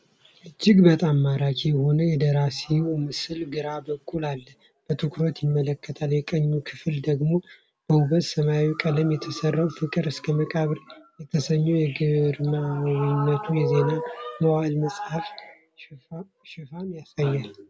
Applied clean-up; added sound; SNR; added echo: none; none; none; none.